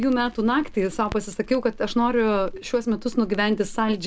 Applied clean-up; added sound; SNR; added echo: none; Crackle; 14 dB; none.